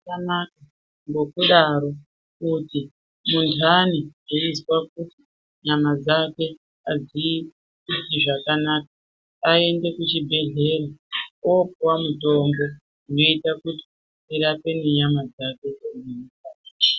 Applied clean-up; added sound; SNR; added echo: none; none; none; none.